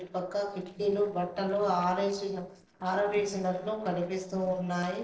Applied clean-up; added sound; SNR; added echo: neural separator model SepFormer DNS4.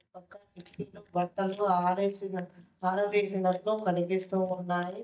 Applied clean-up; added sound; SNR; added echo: neural mask model DeepFilterNet 3.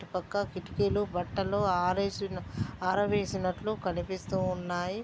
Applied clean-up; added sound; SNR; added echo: none; none; none; none.